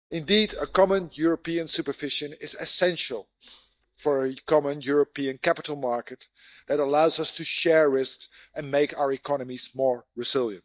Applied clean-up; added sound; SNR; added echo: neural mask model DeepFilterNet 3.